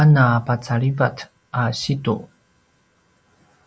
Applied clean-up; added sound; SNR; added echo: none; none; none; none.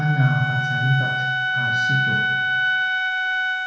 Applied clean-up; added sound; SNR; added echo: none; Wind instrument, woodwind instrument; -3 dB; reverberation time 1.0 s.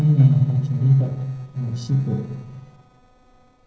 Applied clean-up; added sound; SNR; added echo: neural separator model SepFormer DNS4.